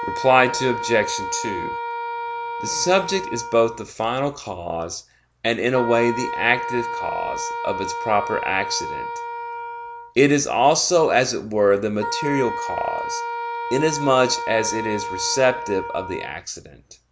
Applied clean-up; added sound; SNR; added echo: none; Wind instrument, woodwind instrument; 7 dB; none.